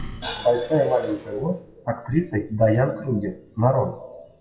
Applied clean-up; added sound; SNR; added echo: classical method WPE with log-MMSE.